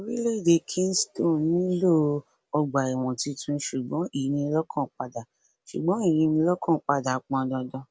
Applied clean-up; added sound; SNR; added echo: none; none; none; none.